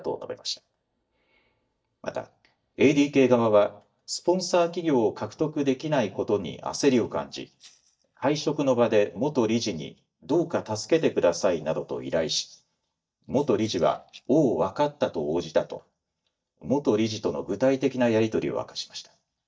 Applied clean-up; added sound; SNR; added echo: neural mask model DeepFilterNet 3.